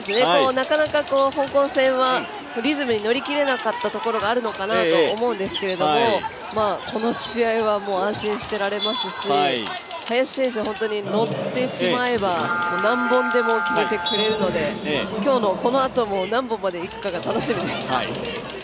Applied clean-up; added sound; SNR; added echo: none; Typing; 16 dB; none.